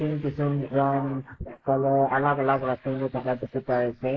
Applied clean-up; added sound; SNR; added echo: neural mask model Resemble Enhance denoiser.